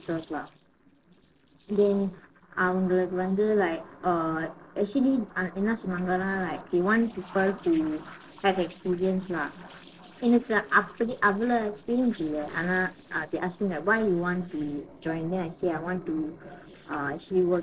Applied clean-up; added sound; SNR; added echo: neural separator model SepFormer DNS4.